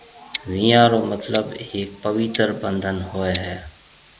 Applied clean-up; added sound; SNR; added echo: none; Tick-tock; 18 dB; none.